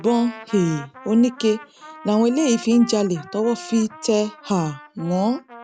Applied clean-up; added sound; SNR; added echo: none; Trumpet; 19 dB; none.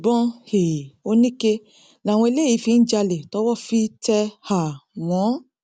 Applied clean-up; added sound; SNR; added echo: none; none; none; none.